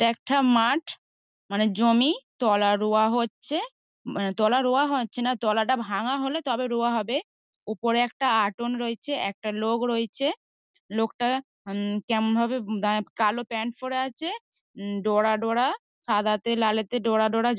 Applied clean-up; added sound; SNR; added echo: none; none; none; none.